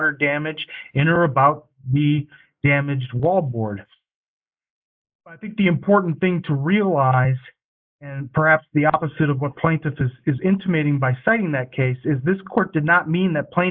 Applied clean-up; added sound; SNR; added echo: neural mask model Resemble Enhance denoiser.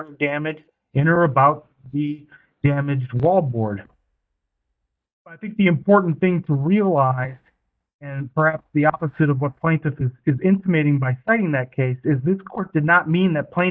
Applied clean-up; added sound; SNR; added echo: neural mask model DeepFilterNet 3.